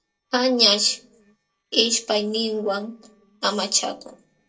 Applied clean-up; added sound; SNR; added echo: neural separator model SepFormer DNS4.